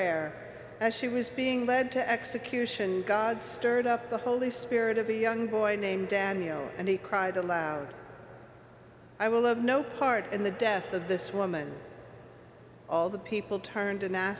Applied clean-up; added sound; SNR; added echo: none; none; none; none.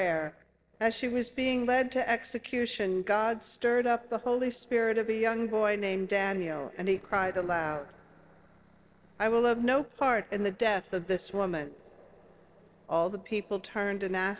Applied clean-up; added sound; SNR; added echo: neural separator model SepFormer DNS4.